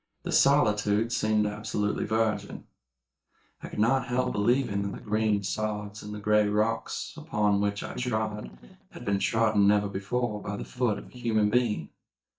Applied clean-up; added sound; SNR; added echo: neural mask model DeepFilterNet 3.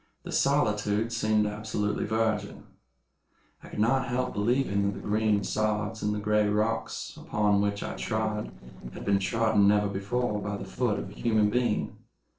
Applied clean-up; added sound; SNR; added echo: neural separator model SepFormer DNS4.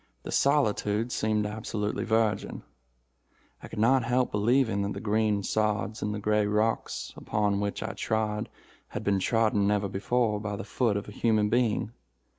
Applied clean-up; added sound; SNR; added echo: none; none; none; none.